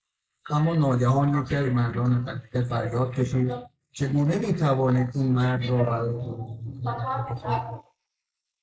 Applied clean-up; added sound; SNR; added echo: neural mask model Resemble Enhance denoiser.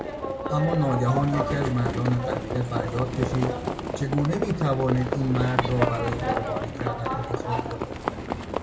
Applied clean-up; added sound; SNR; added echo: none; Livestock, farm animals, working animals; 2 dB; none.